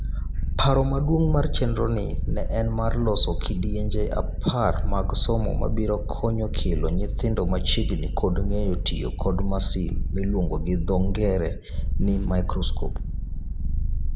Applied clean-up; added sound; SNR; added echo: none; Purr; -2 dB; none.